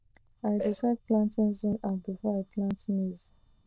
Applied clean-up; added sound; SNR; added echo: neural diffusion model UNIVERSE++.